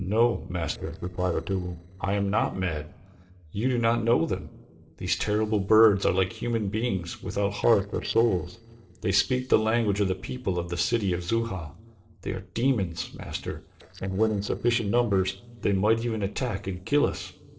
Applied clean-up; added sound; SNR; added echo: neural separator model SepFormer DNS4.